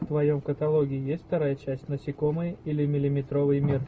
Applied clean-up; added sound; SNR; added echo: none; none; none; none.